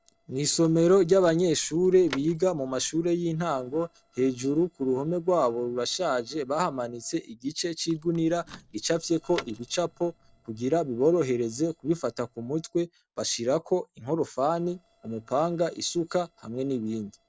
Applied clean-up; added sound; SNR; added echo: neural separator model SepFormer DNS4.